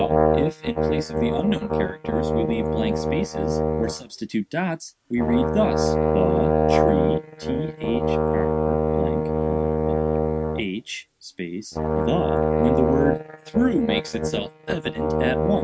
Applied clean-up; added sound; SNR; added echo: neural mask model RNNoise.